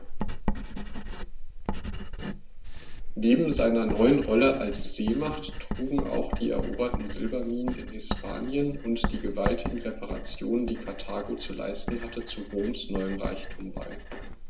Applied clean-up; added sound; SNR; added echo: none; Writing; 3 dB; reverberation time 0.2 s.